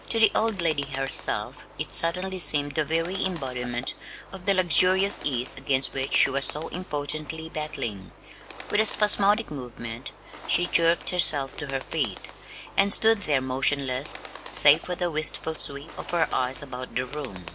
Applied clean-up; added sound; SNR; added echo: none; Bird; 19 dB; none.